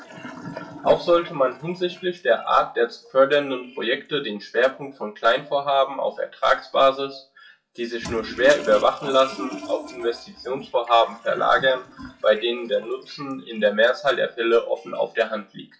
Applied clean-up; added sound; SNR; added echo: classical method WPE with log-MMSE.